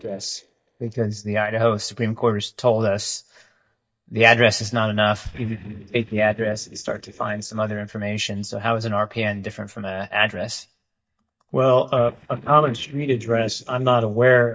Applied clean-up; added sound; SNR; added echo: neural mask model DeepFilterNet 3.